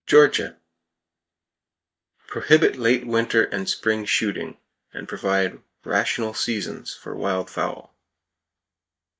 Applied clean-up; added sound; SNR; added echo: neural mask model DeepFilterNet 3.